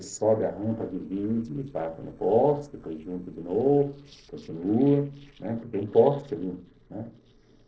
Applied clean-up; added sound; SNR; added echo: neural separator model SepFormer DNS4.